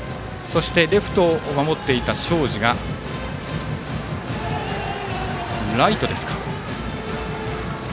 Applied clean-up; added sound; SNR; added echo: none; none; none; none.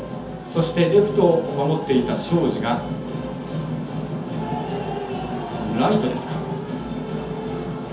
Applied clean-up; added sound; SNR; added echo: none; none; none; reverberation time 0.5 s.